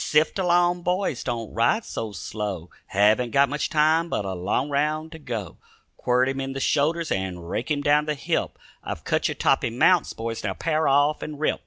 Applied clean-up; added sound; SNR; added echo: none; none; none; none.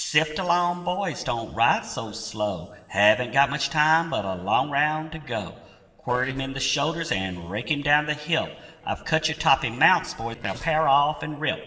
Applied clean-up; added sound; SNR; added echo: neural separator model SepFormer DNS4.